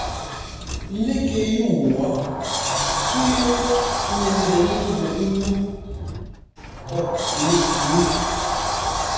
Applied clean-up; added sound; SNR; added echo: none; Sliding door; 1 dB; reverberation time 1.2 s.